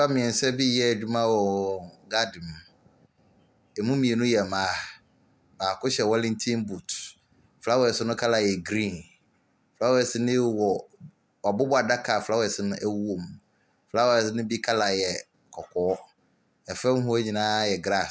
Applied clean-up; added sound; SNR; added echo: none; none; none; none.